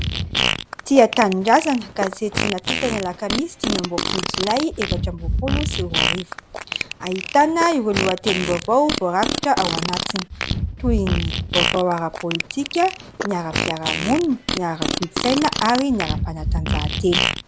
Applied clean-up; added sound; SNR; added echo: none; Fart; 3 dB; none.